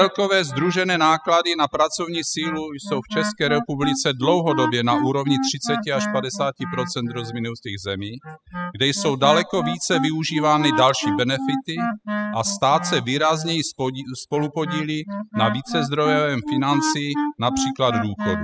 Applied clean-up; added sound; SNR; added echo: classical method spectral subtraction.